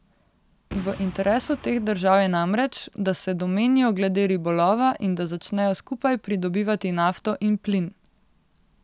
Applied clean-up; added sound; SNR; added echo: none; Boom; 18 dB; none.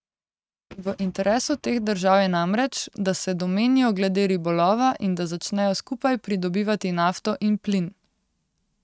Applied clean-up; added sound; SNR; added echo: neural mask model RNNoise.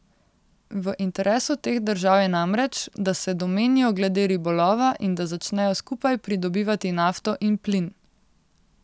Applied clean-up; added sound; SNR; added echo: none; none; none; none.